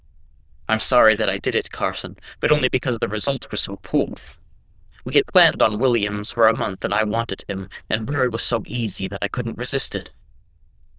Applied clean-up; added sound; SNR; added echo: neural diffusion model UNIVERSE++.